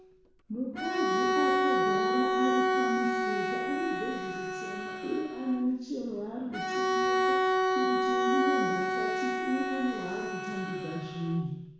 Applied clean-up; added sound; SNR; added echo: none; Bowed string instrument; -4 dB; reverberation time 1.1 s.